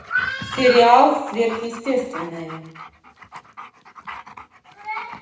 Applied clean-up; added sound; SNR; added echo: none; Dog; 16 dB; reverberation time 0.8 s.